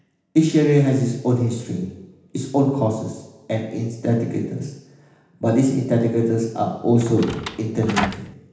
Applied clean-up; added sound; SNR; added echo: none; Door; 7 dB; reverberation time 0.9 s.